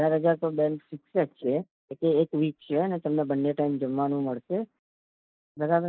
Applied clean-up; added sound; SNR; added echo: neural mask model Resemble Enhance denoiser.